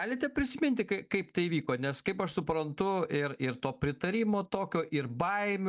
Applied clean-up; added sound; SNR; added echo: none; none; none; none.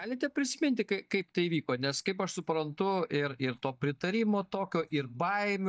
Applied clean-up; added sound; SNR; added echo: neural mask model DeepFilterNet 3.